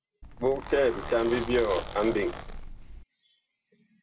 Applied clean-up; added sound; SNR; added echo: none; Zipper (clothing); 9 dB; none.